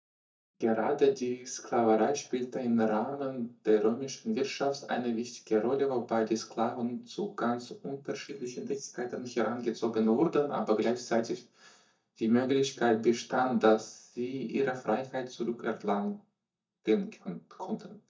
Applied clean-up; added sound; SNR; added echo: neural mask model DeepFilterNet 3.